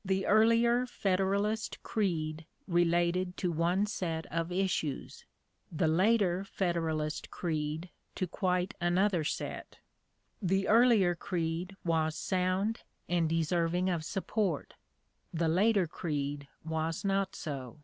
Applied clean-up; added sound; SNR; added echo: none; none; none; none.